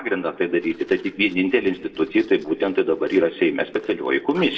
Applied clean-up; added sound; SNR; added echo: neural separator model SepFormer DNS4.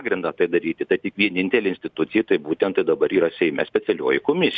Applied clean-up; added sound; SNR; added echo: none; none; none; none.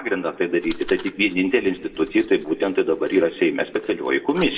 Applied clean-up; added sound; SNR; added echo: none; Fire; 19 dB; reverberation time 1.0 s.